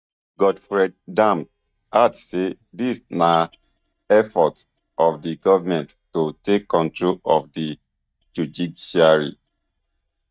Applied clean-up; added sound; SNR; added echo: neural mask model DeepFilterNet 3.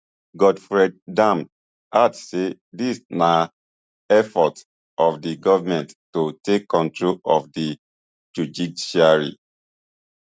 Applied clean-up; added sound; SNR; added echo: none; none; none; none.